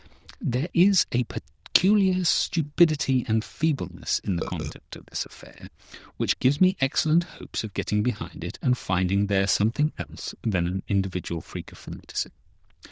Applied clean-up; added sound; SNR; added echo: neural diffusion model UNIVERSE++.